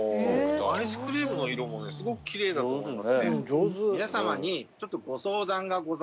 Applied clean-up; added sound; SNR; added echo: none; Livestock, farm animals, working animals; 16 dB; none.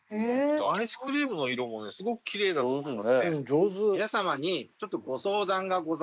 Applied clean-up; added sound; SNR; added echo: neural mask model Resemble Enhance denoiser.